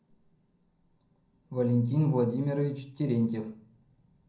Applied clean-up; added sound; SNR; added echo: none; none; none; reverberation time 0.5 s.